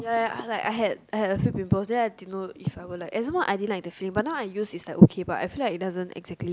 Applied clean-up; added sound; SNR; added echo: none; none; none; none.